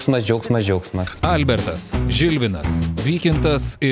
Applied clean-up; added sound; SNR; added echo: none; Keys jangling; 15 dB; none.